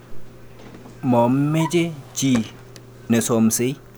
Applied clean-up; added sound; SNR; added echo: none; Sliding door + Drawer open or close; 17 dB; none.